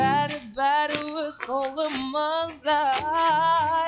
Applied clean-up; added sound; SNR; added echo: classical method log-MMSE.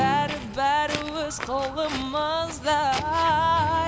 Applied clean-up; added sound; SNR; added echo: none; Walk, footsteps; 12 dB; none.